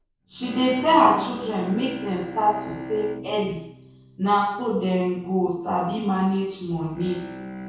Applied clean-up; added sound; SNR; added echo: none; Bowed string instrument; 15 dB; reverberation time 0.6 s.